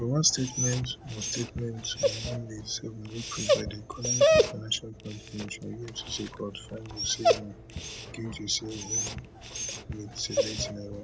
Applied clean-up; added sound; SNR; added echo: none; Dog; -4 dB; none.